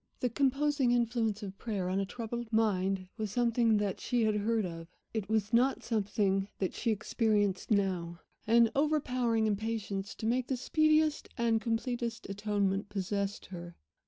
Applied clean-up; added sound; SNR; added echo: none; none; none; none.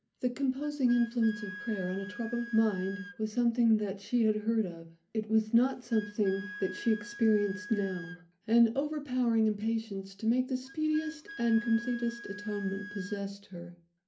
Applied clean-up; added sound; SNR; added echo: none; Wind instrument, woodwind instrument; 17 dB; reverberation time 0.3 s.